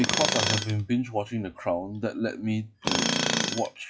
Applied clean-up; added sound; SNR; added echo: classical method log-MMSE.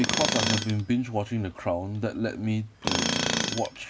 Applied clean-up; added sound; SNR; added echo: none; Tools; 1 dB; none.